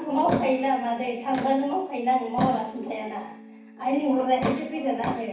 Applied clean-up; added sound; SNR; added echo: none; Electric guitar / Strum; 19 dB; reverberation time 0.6 s.